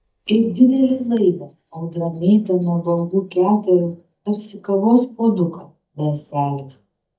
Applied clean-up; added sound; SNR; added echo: neural mask model DeepFilterNet 3.